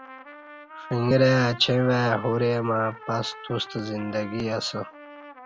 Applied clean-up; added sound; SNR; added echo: none; Trumpet; 17 dB; none.